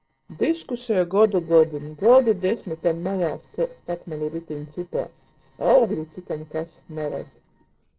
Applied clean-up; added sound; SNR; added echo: neural separator model SepFormer DNS4.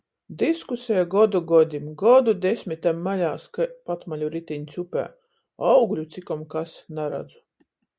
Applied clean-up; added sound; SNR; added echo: none; none; none; none.